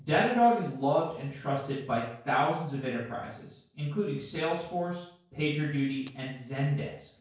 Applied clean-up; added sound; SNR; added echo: neural separator model SepFormer DNS4.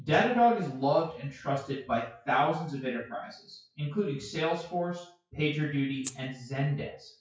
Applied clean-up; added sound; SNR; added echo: classical method WPE with log-MMSE.